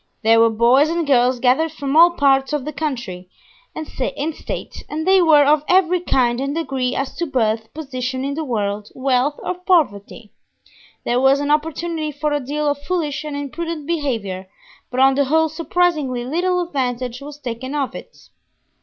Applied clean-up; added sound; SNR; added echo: none; none; none; none.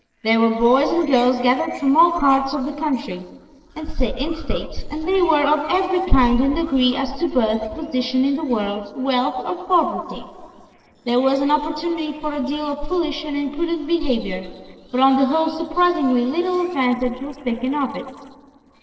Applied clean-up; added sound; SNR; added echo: neural separator model SepFormer DNS4.